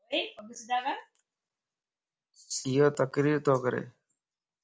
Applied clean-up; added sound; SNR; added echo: none; none; none; none.